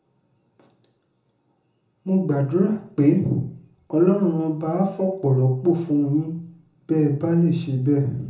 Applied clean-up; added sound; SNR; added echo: none; none; none; reverberation time 0.5 s.